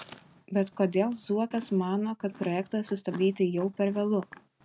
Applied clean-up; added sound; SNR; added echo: none; Chewing, mastication; 19 dB; none.